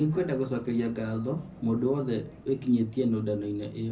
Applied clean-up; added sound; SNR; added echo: none; Vehicle; 20 dB; reverberation time 0.4 s.